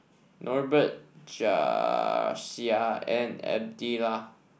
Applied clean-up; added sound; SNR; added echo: none; none; none; none.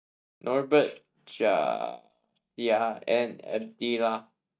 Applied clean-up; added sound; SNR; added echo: neural mask model DeepFilterNet 3.